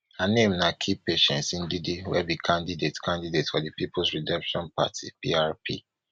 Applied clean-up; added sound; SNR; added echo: none; none; none; none.